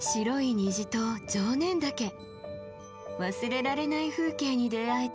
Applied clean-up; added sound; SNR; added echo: none; none; none; none.